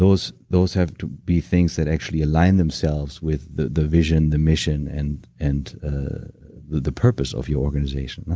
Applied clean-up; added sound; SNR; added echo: none; none; none; none.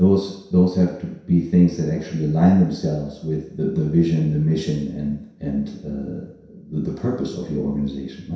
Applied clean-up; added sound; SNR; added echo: none; none; none; reverberation time 0.7 s.